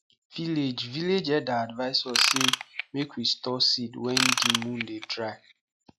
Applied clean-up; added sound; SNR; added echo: classical method log-MMSE.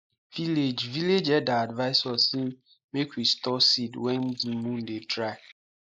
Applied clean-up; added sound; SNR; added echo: neural mask model Resemble Enhance denoiser.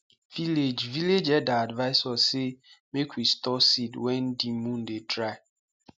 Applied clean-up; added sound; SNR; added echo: none; none; none; none.